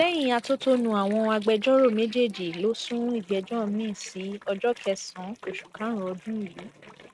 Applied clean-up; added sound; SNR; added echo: neural mask model RNNoise.